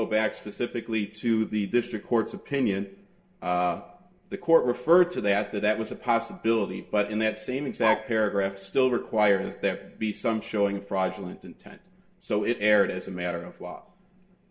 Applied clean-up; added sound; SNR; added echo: neural separator model SepFormer DNS4.